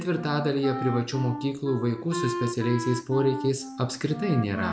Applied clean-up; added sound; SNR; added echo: none; Wind instrument, woodwind instrument; 8 dB; none.